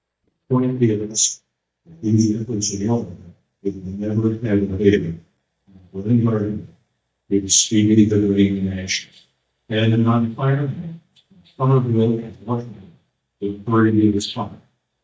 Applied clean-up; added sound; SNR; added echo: neural mask model DeepFilterNet 3.